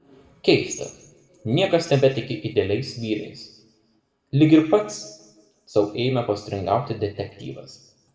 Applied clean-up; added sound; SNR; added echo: none; none; none; reverberation time 0.7 s.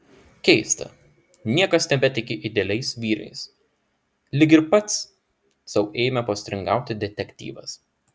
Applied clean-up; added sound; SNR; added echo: none; none; none; none.